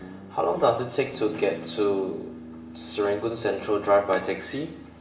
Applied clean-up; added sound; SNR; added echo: none; Guitar; 16 dB; reverberation time 1.1 s.